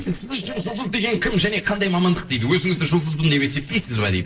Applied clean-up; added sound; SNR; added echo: neural separator model SepFormer DNS4.